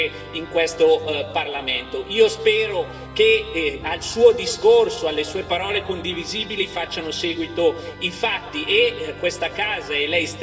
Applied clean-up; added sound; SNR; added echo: none; Organ; 17 dB; reverberation time 1.6 s.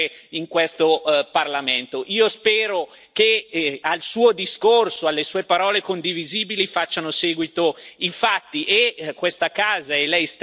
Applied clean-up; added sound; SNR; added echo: none; none; none; none.